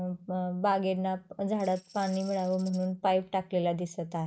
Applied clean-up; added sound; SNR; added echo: neural mask model RNNoise.